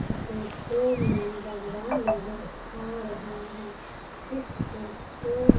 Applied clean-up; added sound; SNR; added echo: none; Wind; -1 dB; reverberation time 0.3 s.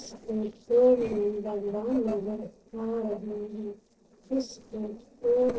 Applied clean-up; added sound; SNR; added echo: neural separator model SepFormer DNS4.